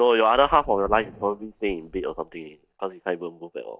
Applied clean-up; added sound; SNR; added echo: neural mask model DeepFilterNet 3.